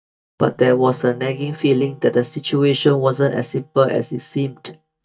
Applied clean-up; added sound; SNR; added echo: neural mask model DeepFilterNet 3.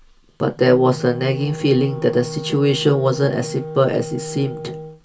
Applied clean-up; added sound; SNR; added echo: none; Wind instrument, woodwind instrument; 12 dB; reverberation time 0.2 s.